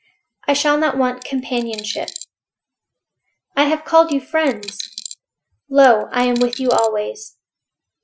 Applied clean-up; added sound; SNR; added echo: classical method Wiener filter.